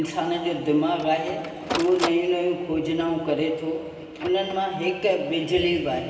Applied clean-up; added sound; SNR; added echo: none; Printer; 13 dB; reverberation time 2.6 s.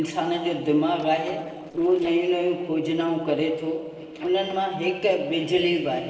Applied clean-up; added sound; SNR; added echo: neural separator model SepFormer DNS4.